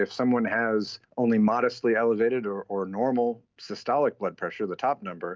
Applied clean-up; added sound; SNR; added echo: none; none; none; none.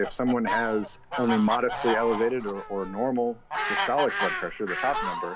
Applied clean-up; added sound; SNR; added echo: none; Fowl; 4 dB; none.